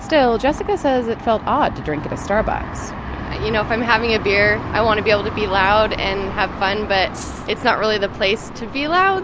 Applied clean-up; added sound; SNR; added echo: none; Gong + Rattle (instrument); 19 dB; none.